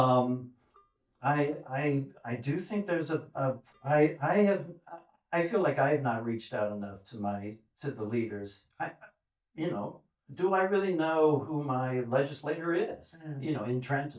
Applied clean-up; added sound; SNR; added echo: neural mask model DeepFilterNet 3.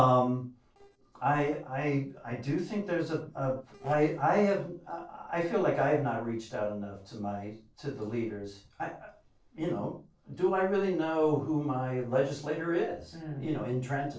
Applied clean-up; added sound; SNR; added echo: neural separator model SepFormer DNS4.